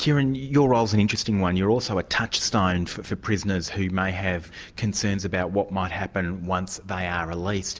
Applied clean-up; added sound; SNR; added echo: none; none; none; none.